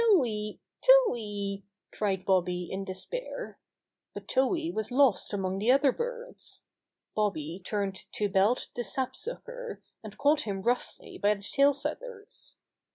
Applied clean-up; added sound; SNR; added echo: none; none; none; none.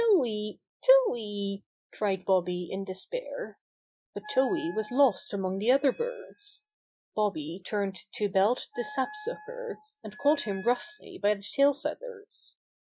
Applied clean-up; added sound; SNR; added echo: classical method Wiener filter.